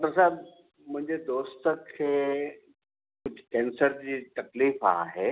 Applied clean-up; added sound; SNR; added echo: none; none; none; none.